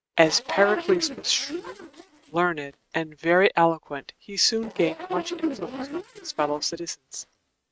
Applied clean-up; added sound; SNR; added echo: neural mask model RNNoise.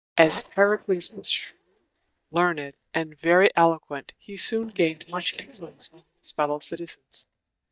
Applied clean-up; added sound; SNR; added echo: neural mask model DeepFilterNet 3.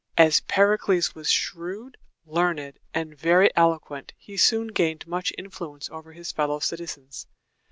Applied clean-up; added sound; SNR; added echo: none; none; none; none.